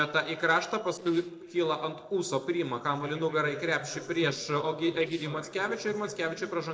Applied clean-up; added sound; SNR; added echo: neural separator model SepFormer DNS4.